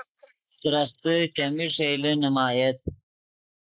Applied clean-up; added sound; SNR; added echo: neural mask model Resemble Enhance denoiser.